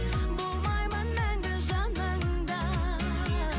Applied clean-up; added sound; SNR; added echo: none; none; none; none.